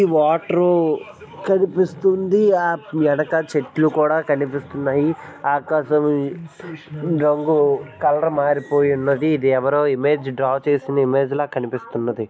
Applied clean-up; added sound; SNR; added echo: none; none; none; none.